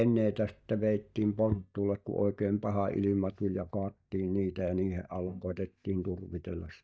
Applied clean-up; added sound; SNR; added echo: neural mask model DeepFilterNet 3.